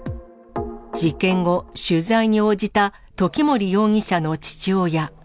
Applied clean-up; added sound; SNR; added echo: none; none; none; none.